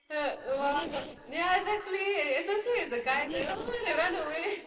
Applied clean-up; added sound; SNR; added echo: neural separator model SepFormer DNS4.